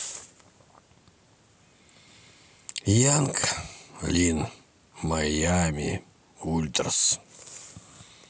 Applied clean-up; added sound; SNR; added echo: none; none; none; none.